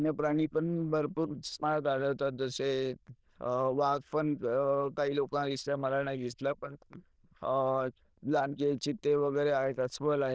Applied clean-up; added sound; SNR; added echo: neural diffusion model UNIVERSE++.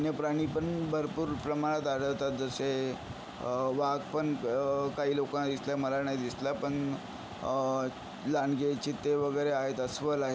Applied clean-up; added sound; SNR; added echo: none; none; none; none.